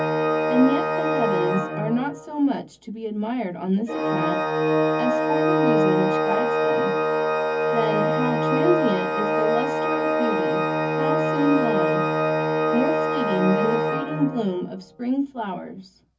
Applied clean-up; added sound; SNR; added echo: none; Organ; -4 dB; reverberation time 0.3 s.